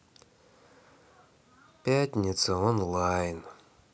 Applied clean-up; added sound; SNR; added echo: none; none; none; none.